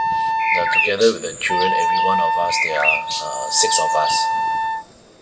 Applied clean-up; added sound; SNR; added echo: none; Wind instrument, woodwind instrument + Bird; -4 dB; none.